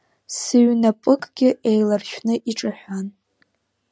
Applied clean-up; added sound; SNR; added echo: none; none; none; none.